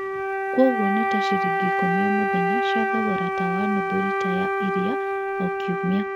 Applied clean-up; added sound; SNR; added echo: none; Wind instrument, woodwind instrument; -2 dB; none.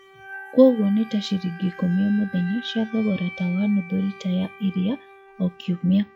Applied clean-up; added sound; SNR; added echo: classical method log-MMSE.